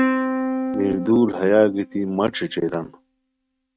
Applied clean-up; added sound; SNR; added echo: neural mask model RNNoise.